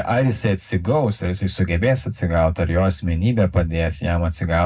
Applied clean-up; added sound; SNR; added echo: none; none; none; reverberation time 0.3 s.